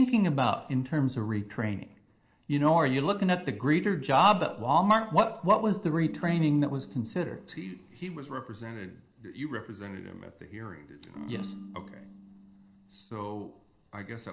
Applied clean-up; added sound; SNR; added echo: neural separator model SepFormer DNS4.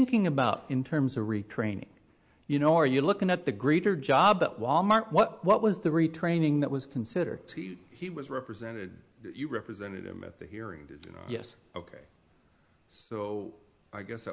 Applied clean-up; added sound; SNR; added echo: none; none; none; none.